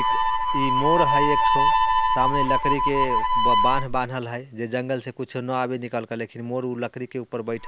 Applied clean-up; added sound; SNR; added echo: none; Harmonica; -4 dB; none.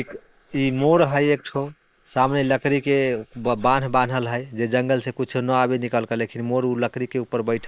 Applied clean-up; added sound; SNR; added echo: neural mask model Resemble Enhance denoiser.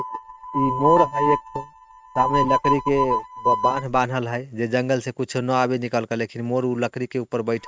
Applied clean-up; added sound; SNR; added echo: neural mask model RNNoise.